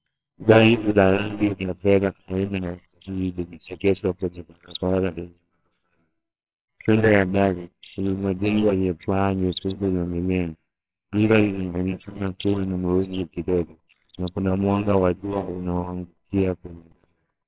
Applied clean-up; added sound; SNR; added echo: neural separator model SepFormer WHAMR!.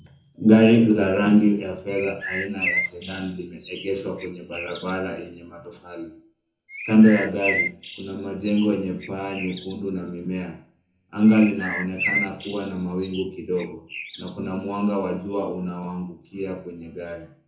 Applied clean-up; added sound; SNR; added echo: none; Bird; 9 dB; reverberation time 0.6 s.